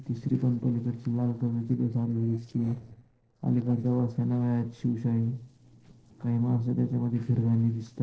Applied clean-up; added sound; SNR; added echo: neural separator model SepFormer DNS4.